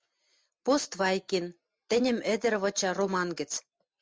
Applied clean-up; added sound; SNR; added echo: none; none; none; none.